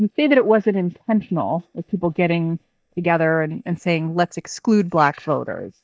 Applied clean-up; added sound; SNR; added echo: neural mask model DeepFilterNet 3.